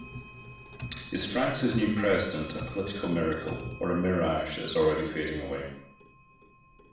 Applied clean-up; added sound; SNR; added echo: none; Clock; 10 dB; reverberation time 0.7 s.